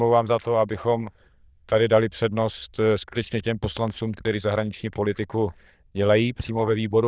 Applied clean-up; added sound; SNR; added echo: neural diffusion model UNIVERSE++.